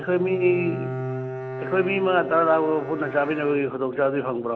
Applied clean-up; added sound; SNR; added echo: none; Bowed string instrument; 9 dB; none.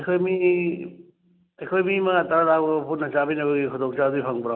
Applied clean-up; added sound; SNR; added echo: none; none; none; none.